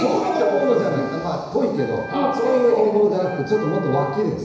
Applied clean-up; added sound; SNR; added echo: none; Wind instrument, woodwind instrument; 16 dB; reverberation time 1.0 s.